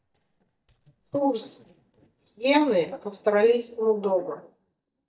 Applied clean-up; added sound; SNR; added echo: neural mask model DeepFilterNet 3.